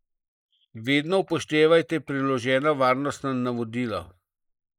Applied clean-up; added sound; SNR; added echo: neural mask model Resemble Enhance denoiser.